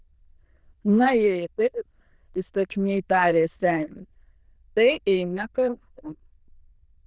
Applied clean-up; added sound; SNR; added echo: neural diffusion model UNIVERSE++.